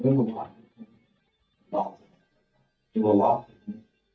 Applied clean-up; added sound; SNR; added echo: neural mask model DeepFilterNet 3.